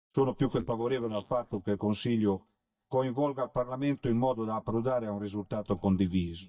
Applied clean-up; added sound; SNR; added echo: neural mask model DeepFilterNet 3.